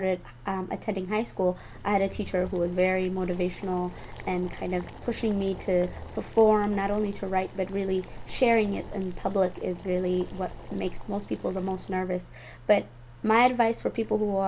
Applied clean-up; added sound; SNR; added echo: none; Boiling; 15 dB; none.